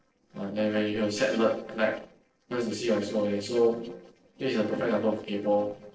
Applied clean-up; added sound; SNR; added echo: neural separator model SepFormer DNS4.